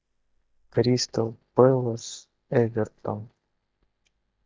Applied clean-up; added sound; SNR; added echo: neural mask model DeepFilterNet 3.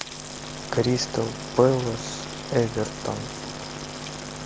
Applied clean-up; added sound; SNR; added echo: none; Sink (filling or washing) / Water tap, faucet; 14 dB; none.